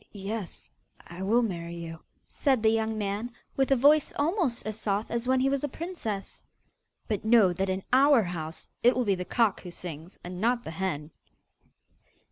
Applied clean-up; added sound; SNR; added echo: none; none; none; none.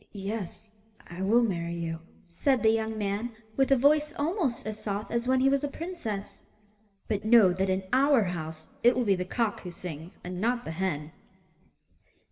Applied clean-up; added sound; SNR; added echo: none; none; none; reverberation time 2.0 s.